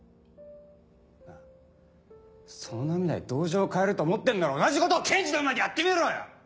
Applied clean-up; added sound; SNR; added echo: none; none; none; none.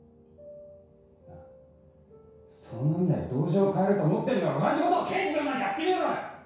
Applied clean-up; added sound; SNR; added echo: none; none; none; reverberation time 0.6 s.